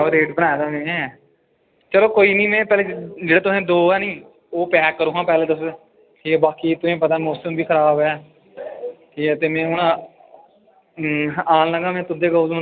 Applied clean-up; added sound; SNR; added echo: none; none; none; none.